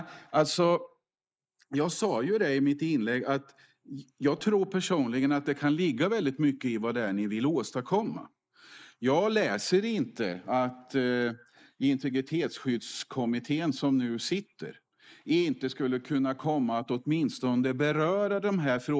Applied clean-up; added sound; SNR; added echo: neural mask model Resemble Enhance denoiser.